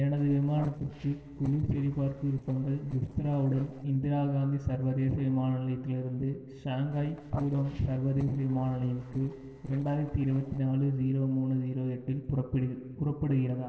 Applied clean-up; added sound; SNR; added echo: neural separator model SepFormer DNS4.